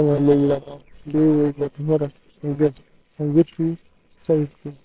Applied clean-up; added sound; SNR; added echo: neural separator model SepFormer WHAMR!.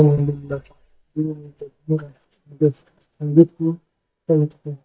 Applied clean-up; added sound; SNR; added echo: neural mask model DeepFilterNet 3.